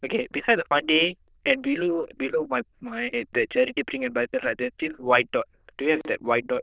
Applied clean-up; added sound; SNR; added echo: neural diffusion model UNIVERSE++.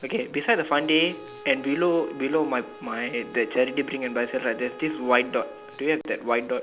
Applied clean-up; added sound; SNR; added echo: none; Bowed string instrument; 19 dB; none.